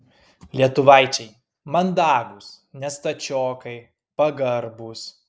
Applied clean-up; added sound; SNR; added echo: none; none; none; none.